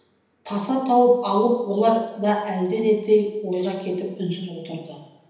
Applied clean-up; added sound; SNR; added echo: none; none; none; reverberation time 0.9 s.